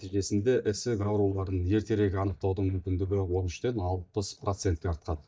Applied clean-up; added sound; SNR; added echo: neural mask model DeepFilterNet 3.